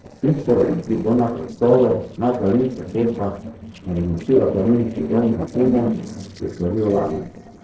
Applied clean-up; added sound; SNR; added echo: neural separator model SepFormer DNS4.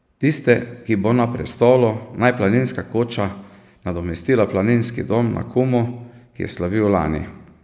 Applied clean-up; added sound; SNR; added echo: none; none; none; none.